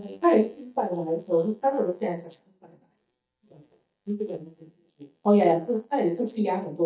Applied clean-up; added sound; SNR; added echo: neural mask model DeepFilterNet 3.